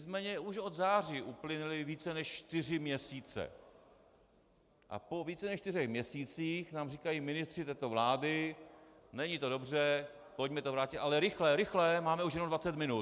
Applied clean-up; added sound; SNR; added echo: none; none; none; none.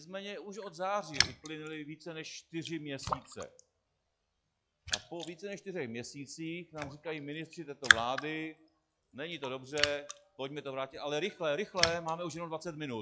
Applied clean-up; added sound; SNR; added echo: classical method log-MMSE.